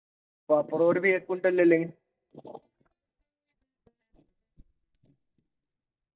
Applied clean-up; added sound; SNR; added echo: neural mask model DeepFilterNet 3.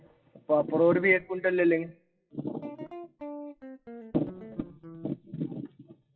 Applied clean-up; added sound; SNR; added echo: classical method WPE with log-MMSE.